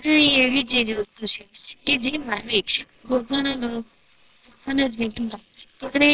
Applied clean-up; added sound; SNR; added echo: neural separator model SepFormer WHAMR!.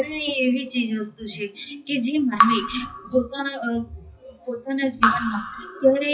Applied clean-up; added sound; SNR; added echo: classical method WPE with log-MMSE.